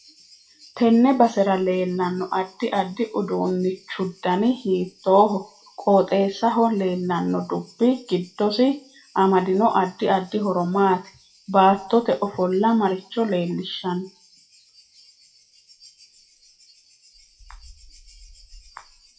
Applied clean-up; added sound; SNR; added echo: classical method WPE with log-MMSE.